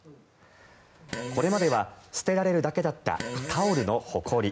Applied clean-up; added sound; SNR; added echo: none; Fart; 11 dB; none.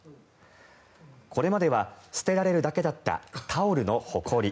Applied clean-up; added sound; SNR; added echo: none; none; none; none.